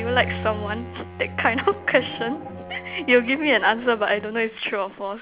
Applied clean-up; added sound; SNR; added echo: none; Bowed string instrument; 12 dB; none.